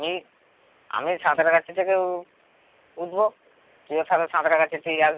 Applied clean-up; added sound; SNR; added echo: none; none; none; none.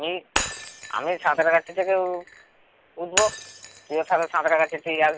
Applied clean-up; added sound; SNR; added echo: none; Shatter; 9 dB; none.